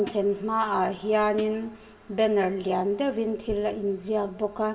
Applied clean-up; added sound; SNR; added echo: none; Hi-hat; 16 dB; reverberation time 0.6 s.